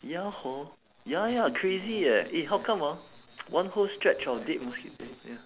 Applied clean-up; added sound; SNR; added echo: none; none; none; none.